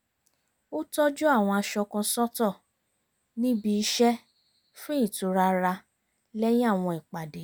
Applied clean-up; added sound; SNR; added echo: none; none; none; none.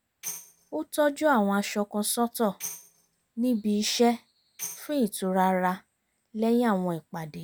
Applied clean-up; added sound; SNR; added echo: none; Tambourine; 16 dB; none.